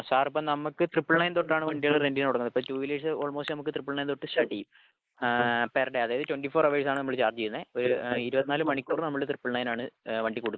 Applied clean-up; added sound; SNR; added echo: neural mask model Resemble Enhance denoiser.